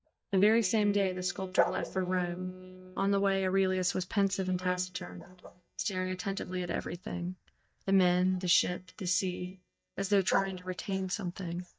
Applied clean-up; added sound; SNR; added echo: neural mask model DeepFilterNet 3.